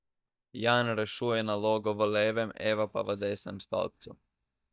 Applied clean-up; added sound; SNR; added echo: neural mask model DeepFilterNet 3.